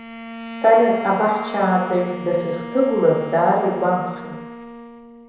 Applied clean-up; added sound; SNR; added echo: none; Bowed string instrument; 13 dB; reverberation time 1.0 s.